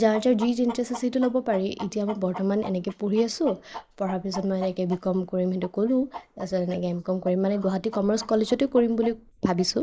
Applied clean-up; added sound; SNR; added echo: neural mask model Resemble Enhance denoiser.